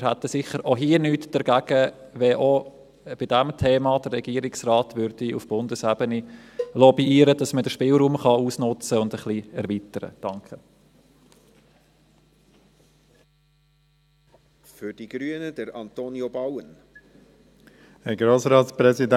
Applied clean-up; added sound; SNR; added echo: none; Cowbell; 14 dB; none.